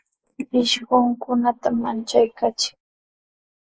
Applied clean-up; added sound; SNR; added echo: neural mask model Resemble Enhance denoiser.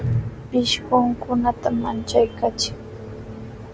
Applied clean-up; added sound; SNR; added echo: none; none; none; none.